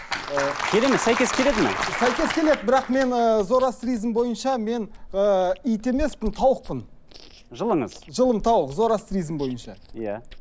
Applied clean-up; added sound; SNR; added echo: none; Chewing, mastication; 16 dB; none.